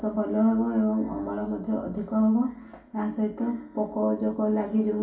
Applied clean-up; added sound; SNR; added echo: none; none; none; reverberation time 0.3 s.